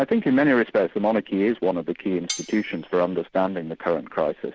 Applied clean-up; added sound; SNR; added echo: none; Cutlery, silverware; 15 dB; none.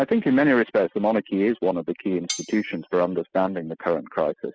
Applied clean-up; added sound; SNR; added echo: classical method spectral subtraction.